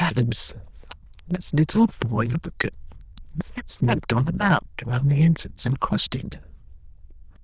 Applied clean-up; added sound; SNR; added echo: neural diffusion model UNIVERSE++.